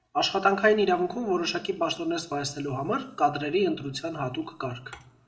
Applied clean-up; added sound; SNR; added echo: none; none; none; reverberation time 1.2 s.